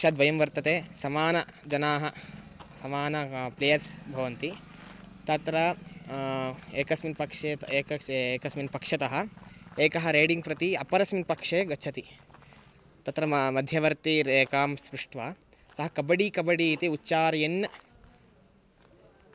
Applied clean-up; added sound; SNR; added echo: none; none; none; none.